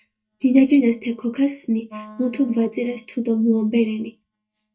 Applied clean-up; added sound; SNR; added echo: neural mask model DeepFilterNet 3.